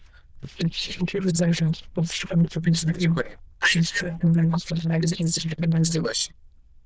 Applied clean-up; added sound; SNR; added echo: neural diffusion model UNIVERSE++.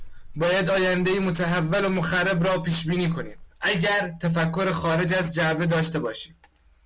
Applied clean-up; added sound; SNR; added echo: none; Livestock, farm animals, working animals; 18 dB; none.